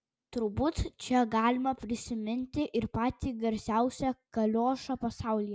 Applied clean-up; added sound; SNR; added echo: none; none; none; none.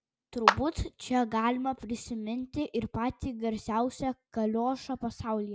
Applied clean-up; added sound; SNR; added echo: none; Clapping; 0 dB; none.